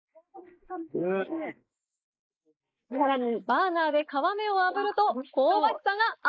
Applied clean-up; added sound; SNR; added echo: neural mask model Resemble Enhance denoiser.